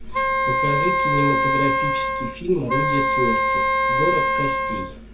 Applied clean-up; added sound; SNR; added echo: none; Wind instrument, woodwind instrument; -5 dB; reverberation time 0.2 s.